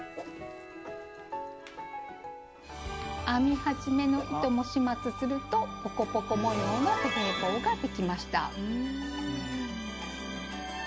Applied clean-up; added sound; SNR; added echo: none; Whoosh, swoosh, swish; 16 dB; none.